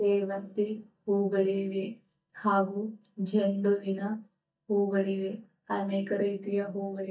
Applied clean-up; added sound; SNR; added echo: neural mask model DeepFilterNet 3.